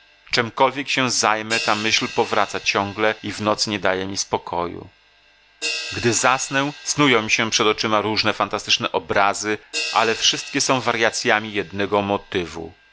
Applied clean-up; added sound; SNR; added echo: none; Crash cymbal; 14 dB; none.